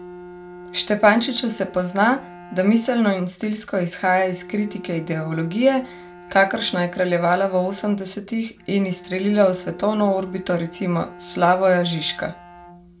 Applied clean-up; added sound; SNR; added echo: none; Bowed string instrument; 19 dB; reverberation time 0.3 s.